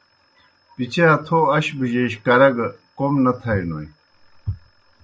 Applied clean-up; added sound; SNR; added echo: none; none; none; none.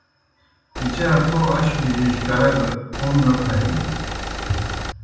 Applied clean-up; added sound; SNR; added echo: none; Engine; 6 dB; reverberation time 1.2 s.